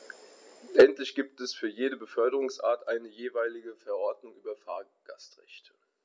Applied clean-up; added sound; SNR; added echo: none; none; none; none.